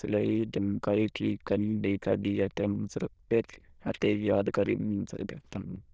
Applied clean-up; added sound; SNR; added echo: neural diffusion model UNIVERSE++.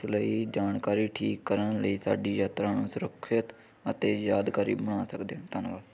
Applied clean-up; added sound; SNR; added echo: none; none; none; none.